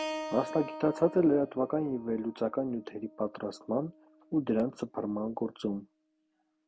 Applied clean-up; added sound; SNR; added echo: none; Keyboard (musical); 14 dB; none.